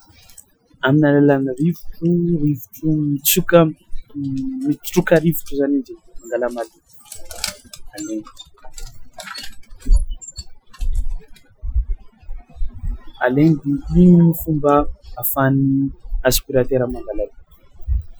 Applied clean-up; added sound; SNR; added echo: classical method Wiener filter.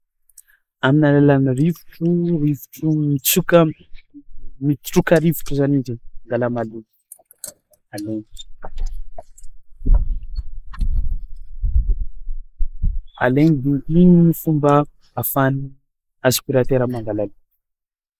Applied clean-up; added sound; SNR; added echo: neural mask model Resemble Enhance denoiser.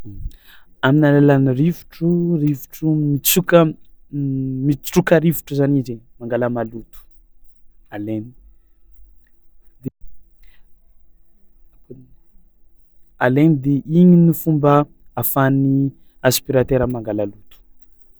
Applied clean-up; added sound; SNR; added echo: none; none; none; none.